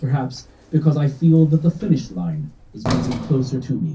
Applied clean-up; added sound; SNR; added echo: none; Sliding door; 12 dB; reverberation time 0.3 s.